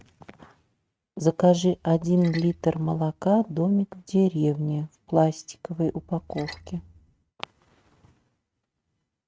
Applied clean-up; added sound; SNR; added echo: neural mask model RNNoise.